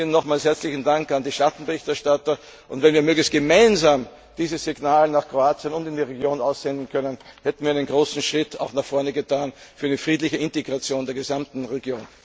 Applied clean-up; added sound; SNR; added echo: none; none; none; none.